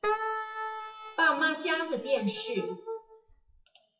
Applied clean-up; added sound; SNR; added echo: classical method WPE with log-MMSE.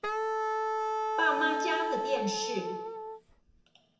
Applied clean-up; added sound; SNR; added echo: none; Wind instrument, woodwind instrument; -2 dB; reverberation time 0.7 s.